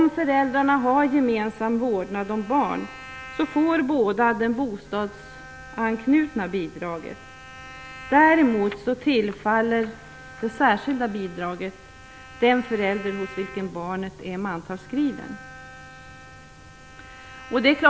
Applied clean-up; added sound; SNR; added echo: none; Bowed string instrument; 20 dB; none.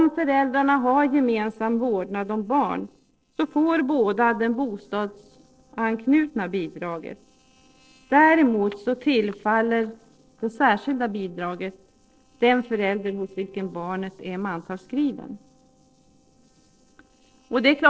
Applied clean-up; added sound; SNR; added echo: neural separator model SepFormer DNS4.